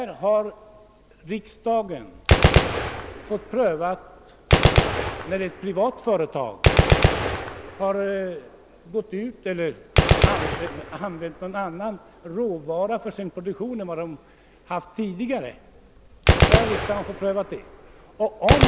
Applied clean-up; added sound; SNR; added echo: none; Gunshot, gunfire; -4 dB; none.